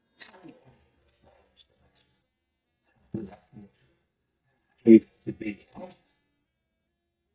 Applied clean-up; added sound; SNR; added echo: neural mask model DeepFilterNet 3.